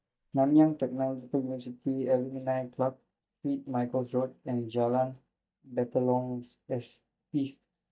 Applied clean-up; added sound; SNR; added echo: neural mask model DeepFilterNet 3.